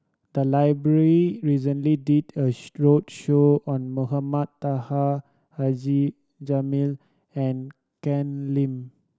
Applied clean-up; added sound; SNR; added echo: none; none; none; none.